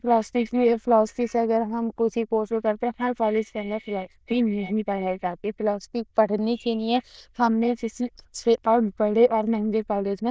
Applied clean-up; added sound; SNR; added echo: neural diffusion model UNIVERSE++.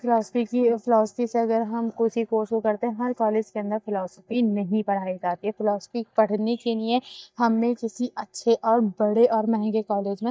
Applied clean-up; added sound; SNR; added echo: neural mask model DeepFilterNet 3.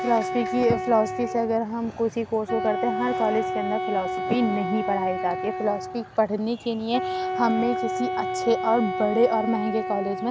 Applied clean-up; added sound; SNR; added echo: none; Wind instrument, woodwind instrument; 4 dB; none.